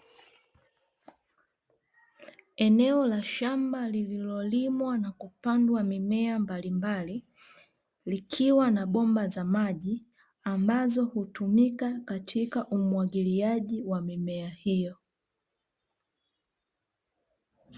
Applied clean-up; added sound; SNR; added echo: none; none; none; none.